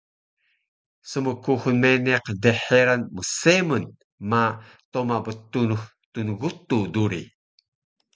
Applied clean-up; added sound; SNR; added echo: none; none; none; none.